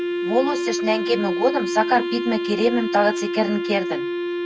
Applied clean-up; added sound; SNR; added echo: none; Wind instrument, woodwind instrument; 2 dB; none.